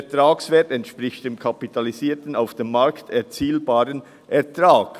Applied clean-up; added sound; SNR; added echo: none; none; none; none.